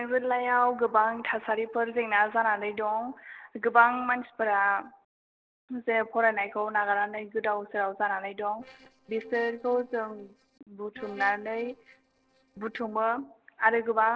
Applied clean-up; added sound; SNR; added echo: neural separator model SepFormer DNS4.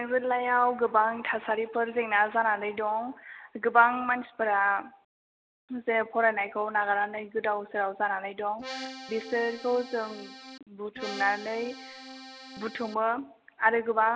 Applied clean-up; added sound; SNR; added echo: none; Accordion; 13 dB; none.